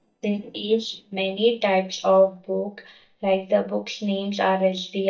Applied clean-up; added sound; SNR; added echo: neural mask model DeepFilterNet 3.